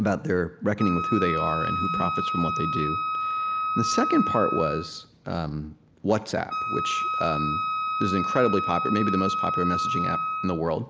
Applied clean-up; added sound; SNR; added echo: none; Wind instrument, woodwind instrument; 1 dB; none.